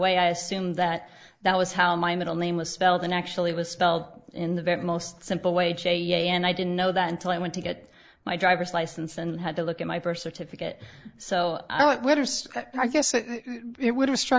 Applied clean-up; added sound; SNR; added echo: neural mask model Resemble Enhance denoiser.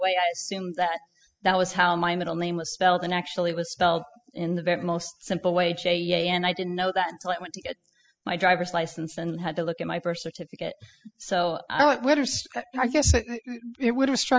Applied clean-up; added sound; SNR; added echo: classical method spectral subtraction.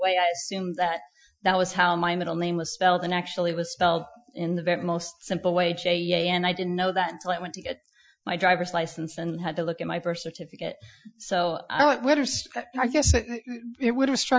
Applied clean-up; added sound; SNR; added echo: classical method Wiener filter.